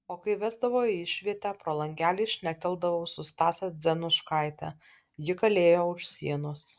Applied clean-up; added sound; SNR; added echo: none; none; none; none.